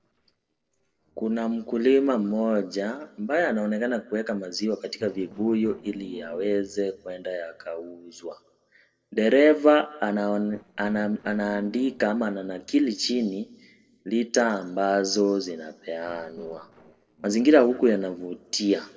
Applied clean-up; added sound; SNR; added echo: neural separator model SepFormer DNS4.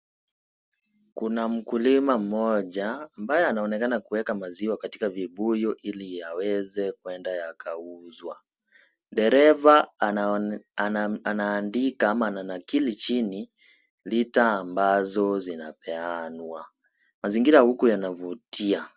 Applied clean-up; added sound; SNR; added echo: none; none; none; none.